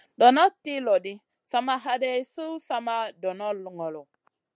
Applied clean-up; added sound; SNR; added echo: none; none; none; none.